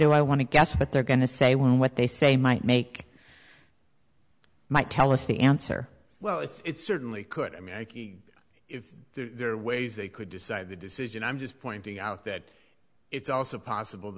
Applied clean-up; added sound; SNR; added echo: none; none; none; none.